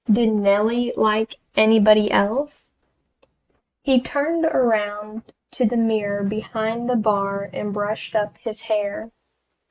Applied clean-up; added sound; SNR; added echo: neural mask model RNNoise.